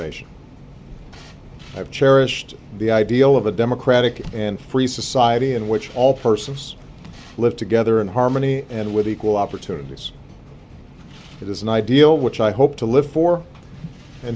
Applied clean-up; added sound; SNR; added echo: none; none; none; none.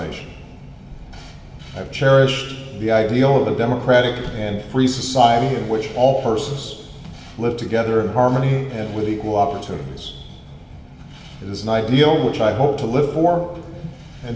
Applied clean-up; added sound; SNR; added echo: none; none; none; reverberation time 1.4 s.